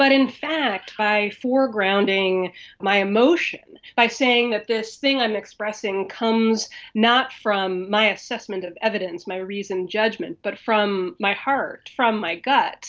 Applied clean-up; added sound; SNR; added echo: none; none; none; none.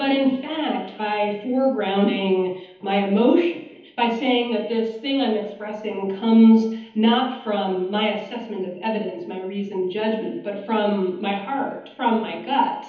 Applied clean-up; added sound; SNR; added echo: none; none; none; reverberation time 1.3 s.